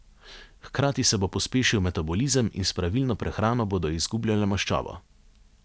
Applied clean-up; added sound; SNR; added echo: none; none; none; none.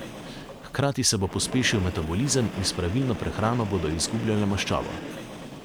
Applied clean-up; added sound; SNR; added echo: none; Train; 10 dB; none.